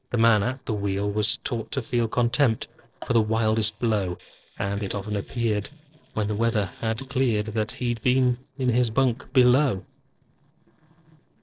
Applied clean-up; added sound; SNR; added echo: neural separator model SepFormer DNS4.